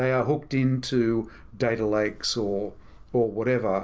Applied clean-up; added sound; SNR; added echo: none; none; none; none.